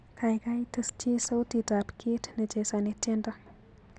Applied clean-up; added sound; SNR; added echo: none; none; none; none.